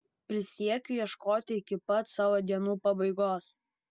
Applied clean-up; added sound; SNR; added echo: none; none; none; none.